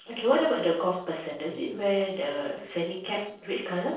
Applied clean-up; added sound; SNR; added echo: neural separator model SepFormer DNS4.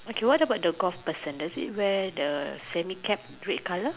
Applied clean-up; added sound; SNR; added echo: none; none; none; none.